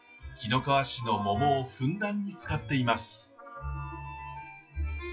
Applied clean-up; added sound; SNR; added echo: classical method WPE with log-MMSE.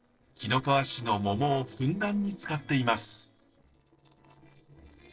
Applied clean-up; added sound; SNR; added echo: neural separator model SepFormer DNS4.